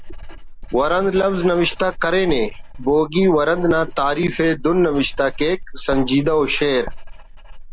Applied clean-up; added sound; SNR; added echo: none; Writing; 10 dB; none.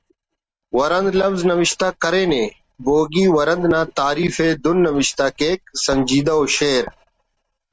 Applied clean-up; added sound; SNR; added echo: neural mask model RNNoise.